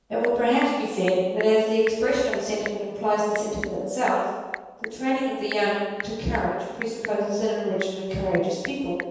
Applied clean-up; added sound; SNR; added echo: none; Telephone / Typing; 15 dB; reverberation time 1.2 s.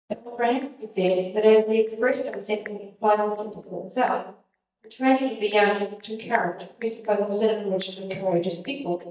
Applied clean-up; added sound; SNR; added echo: neural mask model DeepFilterNet 3.